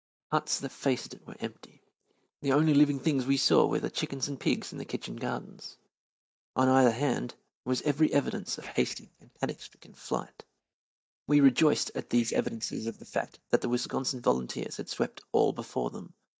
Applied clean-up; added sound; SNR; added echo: neural mask model DeepFilterNet 3.